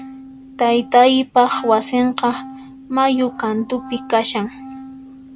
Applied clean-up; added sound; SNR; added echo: none; Wind instrument, woodwind instrument; 17 dB; none.